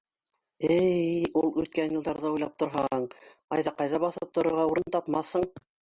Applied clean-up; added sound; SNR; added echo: none; none; none; none.